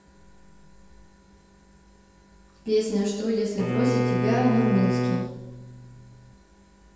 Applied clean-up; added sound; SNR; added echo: none; Bowed string instrument; -1 dB; reverberation time 1.2 s.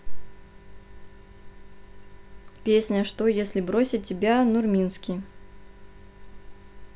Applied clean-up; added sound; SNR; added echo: none; none; none; none.